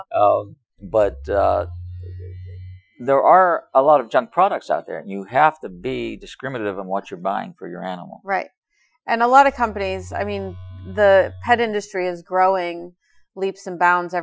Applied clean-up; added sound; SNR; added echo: classical method Wiener filter.